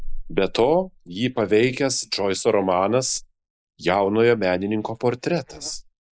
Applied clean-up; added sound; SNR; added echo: neural mask model Resemble Enhance denoiser.